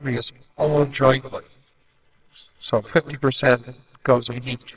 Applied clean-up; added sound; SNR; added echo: neural separator model SepFormer WHAMR!.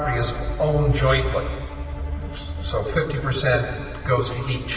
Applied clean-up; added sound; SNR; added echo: none; Bowed string instrument; 18 dB; reverberation time 2.0 s.